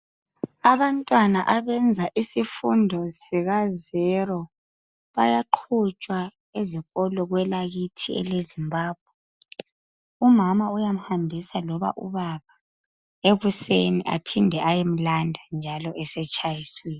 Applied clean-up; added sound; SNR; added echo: none; none; none; none.